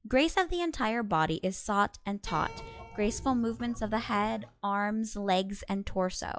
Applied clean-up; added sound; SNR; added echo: classical method log-MMSE.